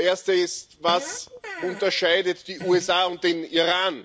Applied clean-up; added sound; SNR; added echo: none; Fart; 16 dB; none.